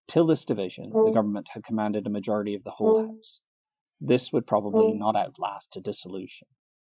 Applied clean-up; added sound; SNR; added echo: classical method Wiener filter.